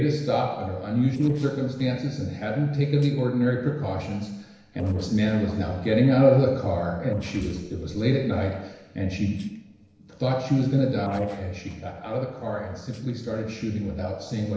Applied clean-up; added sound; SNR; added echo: neural separator model SepFormer DNS4.